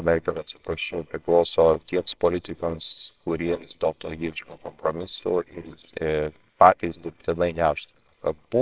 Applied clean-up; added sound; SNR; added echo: neural separator model SepFormer WHAMR!.